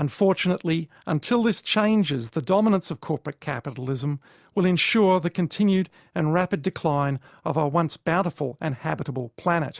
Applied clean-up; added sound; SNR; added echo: none; none; none; none.